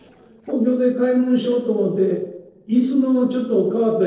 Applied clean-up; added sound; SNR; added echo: neural separator model SepFormer DNS4.